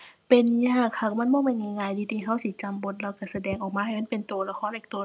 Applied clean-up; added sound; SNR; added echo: none; none; none; none.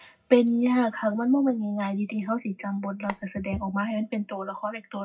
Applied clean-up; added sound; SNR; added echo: classical method WPE with log-MMSE.